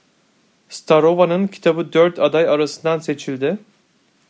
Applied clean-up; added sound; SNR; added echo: none; none; none; none.